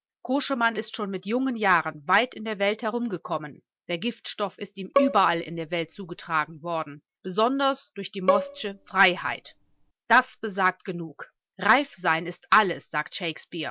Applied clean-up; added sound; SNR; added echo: none; Bowed string instrument; 4 dB; none.